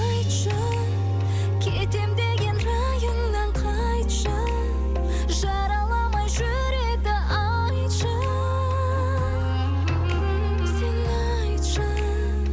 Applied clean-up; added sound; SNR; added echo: none; none; none; none.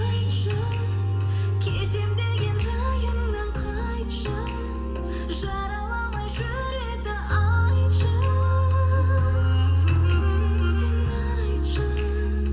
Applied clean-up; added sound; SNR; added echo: none; none; none; reverberation time 1.7 s.